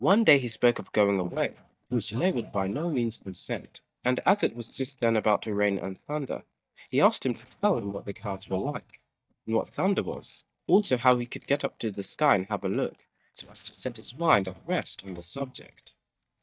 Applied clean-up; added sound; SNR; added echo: neural mask model DeepFilterNet 3.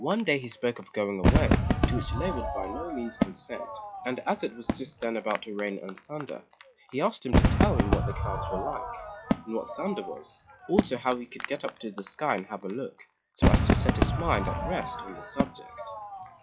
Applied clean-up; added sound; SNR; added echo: classical method log-MMSE.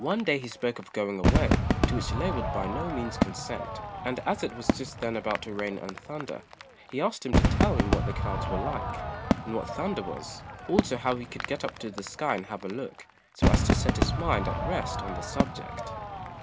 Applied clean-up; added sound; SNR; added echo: none; Crowd / Fireworks; -3 dB; none.